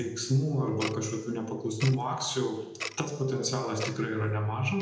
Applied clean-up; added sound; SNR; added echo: none; Tick-tock; 14 dB; reverberation time 0.7 s.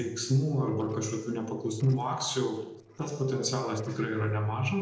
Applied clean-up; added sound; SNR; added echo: neural separator model SepFormer DNS4.